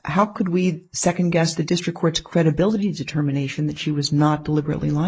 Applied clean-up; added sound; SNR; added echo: neural mask model Resemble Enhance denoiser.